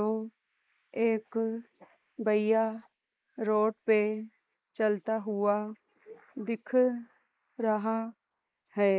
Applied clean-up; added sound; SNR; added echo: neural mask model Resemble Enhance denoiser.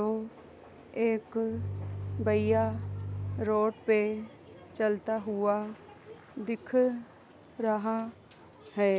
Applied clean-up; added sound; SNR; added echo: none; Bowed string instrument; 5 dB; none.